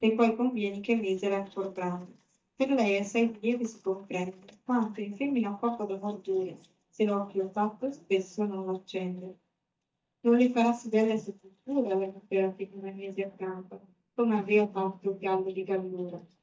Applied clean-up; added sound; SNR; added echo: neural mask model DeepFilterNet 3.